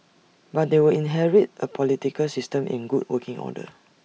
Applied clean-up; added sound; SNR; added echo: none; none; none; none.